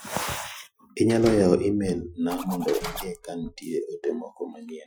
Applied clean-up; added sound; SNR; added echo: classical method Wiener filter.